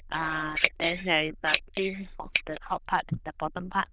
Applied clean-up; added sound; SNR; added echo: neural diffusion model UNIVERSE++.